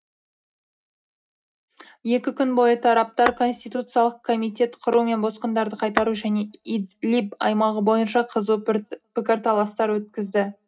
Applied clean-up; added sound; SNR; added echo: none; Tap / Glass; 10 dB; reverberation time 0.3 s.